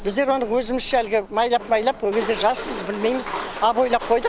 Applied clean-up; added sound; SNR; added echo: none; Insect; 19 dB; none.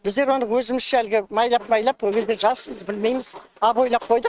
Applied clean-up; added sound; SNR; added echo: neural mask model RNNoise.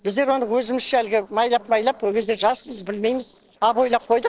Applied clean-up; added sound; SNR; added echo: neural separator model SepFormer DNS4.